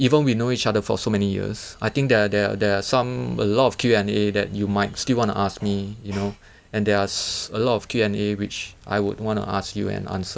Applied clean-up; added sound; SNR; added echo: none; none; none; none.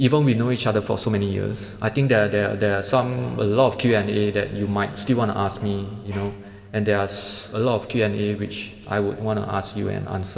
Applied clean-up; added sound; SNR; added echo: none; none; none; reverberation time 2.5 s.